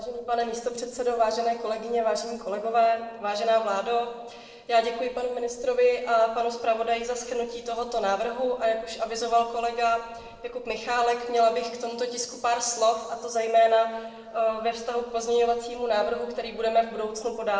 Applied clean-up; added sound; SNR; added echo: neural separator model SepFormer DNS4.